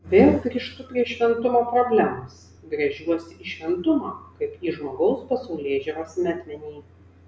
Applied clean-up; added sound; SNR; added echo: none; none; none; none.